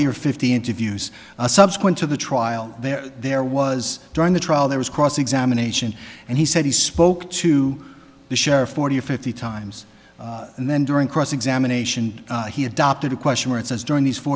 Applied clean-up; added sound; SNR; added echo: none; none; none; none.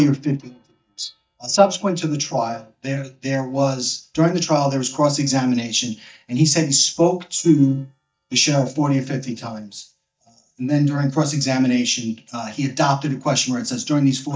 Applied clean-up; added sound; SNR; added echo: neural mask model DeepFilterNet 3.